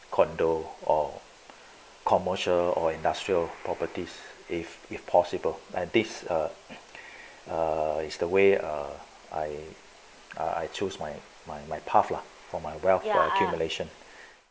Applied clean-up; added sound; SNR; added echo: none; none; none; none.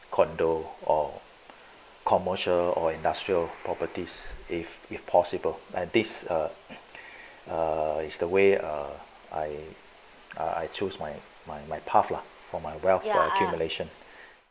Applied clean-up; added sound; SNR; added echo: none; Slam; 19 dB; none.